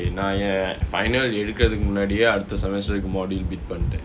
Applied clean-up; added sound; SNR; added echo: none; none; none; none.